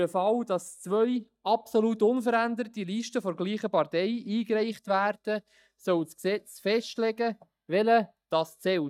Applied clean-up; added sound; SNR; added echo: neural mask model DeepFilterNet 3.